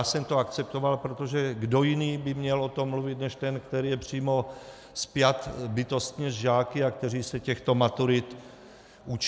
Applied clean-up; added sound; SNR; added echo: none; none; none; none.